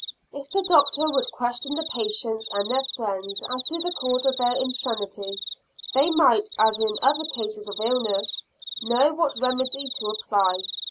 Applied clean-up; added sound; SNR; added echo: none; Cricket; 8 dB; none.